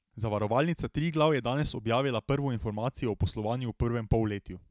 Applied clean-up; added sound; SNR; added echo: none; none; none; none.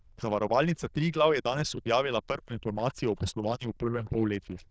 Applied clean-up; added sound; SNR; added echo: neural diffusion model UNIVERSE++.